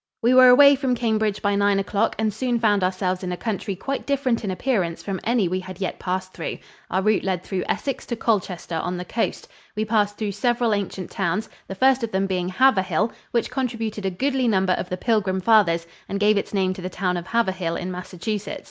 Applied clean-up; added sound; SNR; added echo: none; none; none; none.